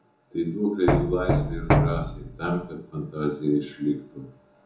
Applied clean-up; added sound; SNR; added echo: none; Knock; -4 dB; reverberation time 0.6 s.